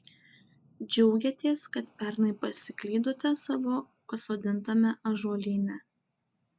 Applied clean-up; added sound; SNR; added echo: none; none; none; none.